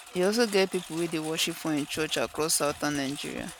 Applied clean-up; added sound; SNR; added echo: none; Engine; 16 dB; none.